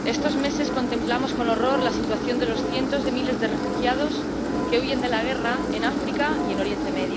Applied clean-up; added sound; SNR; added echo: none; Engine; -1 dB; none.